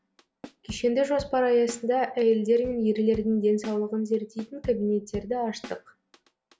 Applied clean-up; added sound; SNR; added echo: none; Drum / Drum kit; 20 dB; none.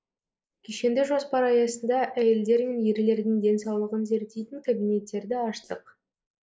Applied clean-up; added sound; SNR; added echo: neural mask model Resemble Enhance denoiser.